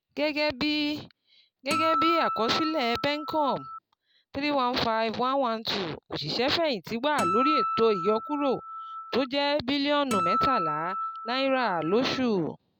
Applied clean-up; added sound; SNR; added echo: none; Acoustic guitar; 2 dB; none.